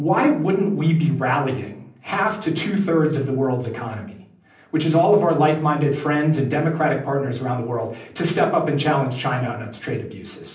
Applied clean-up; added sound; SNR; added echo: none; none; none; reverberation time 0.6 s.